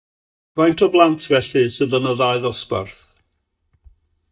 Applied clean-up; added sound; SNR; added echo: neural mask model DeepFilterNet 3.